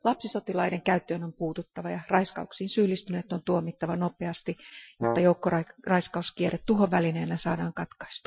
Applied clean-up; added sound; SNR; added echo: classical method Wiener filter.